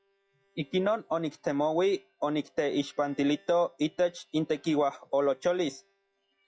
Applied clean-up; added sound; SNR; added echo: classical method log-MMSE.